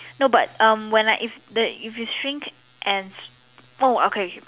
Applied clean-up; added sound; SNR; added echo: none; none; none; none.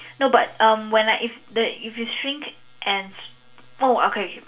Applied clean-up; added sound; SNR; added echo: none; none; none; reverberation time 0.3 s.